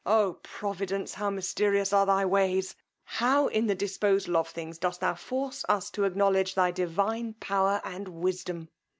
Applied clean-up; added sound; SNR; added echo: none; none; none; none.